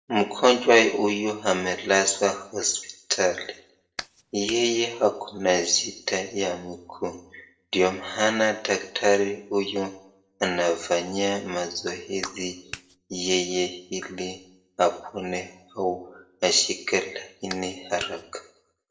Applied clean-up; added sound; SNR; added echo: neural separator model SepFormer DNS4.